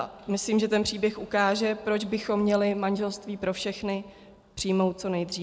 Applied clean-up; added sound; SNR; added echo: none; none; none; none.